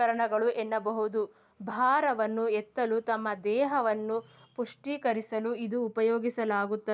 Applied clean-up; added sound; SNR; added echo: none; none; none; none.